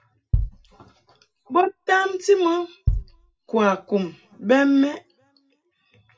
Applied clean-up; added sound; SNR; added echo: none; Bass drum; 7 dB; reverberation time 0.2 s.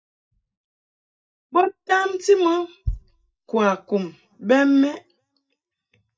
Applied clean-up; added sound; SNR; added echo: neural mask model DeepFilterNet 3.